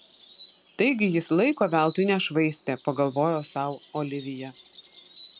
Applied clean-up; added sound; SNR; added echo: none; Insect; 11 dB; none.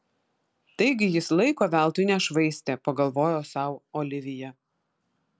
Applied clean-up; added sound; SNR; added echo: none; none; none; none.